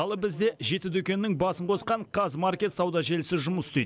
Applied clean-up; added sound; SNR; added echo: none; none; none; none.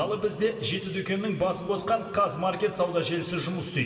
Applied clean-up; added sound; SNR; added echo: none; none; none; reverberation time 2.3 s.